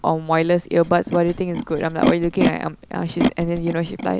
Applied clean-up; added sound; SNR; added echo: none; Animal; 5 dB; none.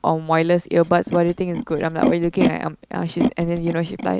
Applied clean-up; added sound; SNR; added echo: neural mask model RNNoise.